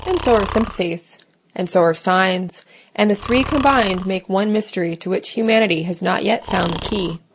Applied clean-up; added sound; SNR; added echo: none; Breathing; 13 dB; none.